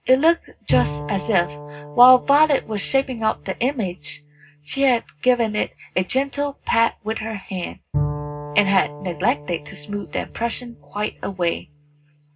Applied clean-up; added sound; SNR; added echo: none; Bowed string instrument; 11 dB; reverberation time 0.2 s.